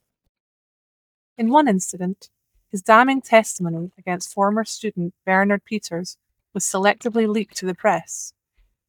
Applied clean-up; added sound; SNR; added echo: neural mask model DeepFilterNet 3.